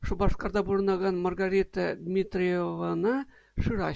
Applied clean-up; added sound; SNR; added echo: none; none; none; none.